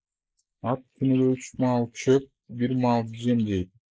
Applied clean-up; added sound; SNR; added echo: neural mask model Resemble Enhance denoiser.